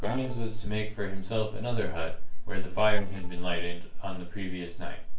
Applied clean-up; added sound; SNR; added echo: neural separator model SepFormer DNS4.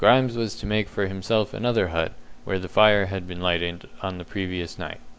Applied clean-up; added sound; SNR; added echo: none; none; none; none.